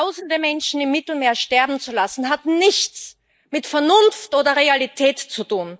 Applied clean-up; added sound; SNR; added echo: neural mask model Resemble Enhance denoiser.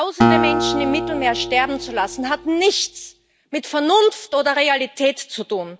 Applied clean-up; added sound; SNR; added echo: none; Acoustic guitar; 2 dB; none.